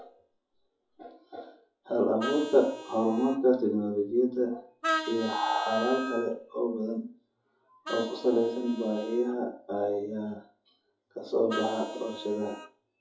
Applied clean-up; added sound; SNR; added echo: classical method WPE with log-MMSE.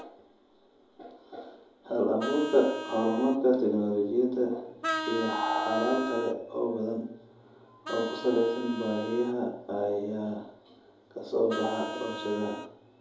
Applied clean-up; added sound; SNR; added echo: none; Vehicle horn, car horn, honking; 10 dB; reverberation time 2.6 s.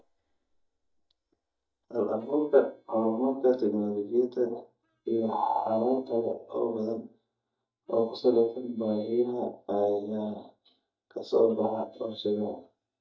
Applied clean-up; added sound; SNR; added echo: neural mask model DeepFilterNet 3.